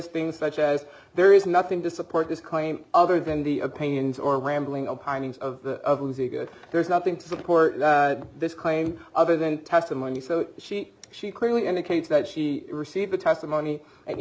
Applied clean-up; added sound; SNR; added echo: none; none; none; none.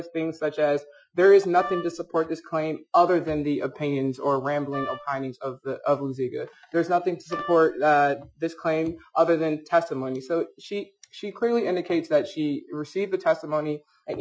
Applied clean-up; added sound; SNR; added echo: classical method Wiener filter.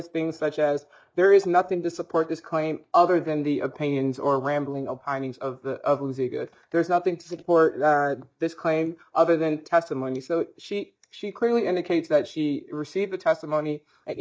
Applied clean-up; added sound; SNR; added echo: neural mask model DeepFilterNet 3.